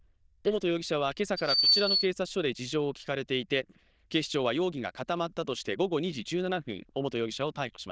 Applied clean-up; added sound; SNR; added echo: neural diffusion model UNIVERSE++.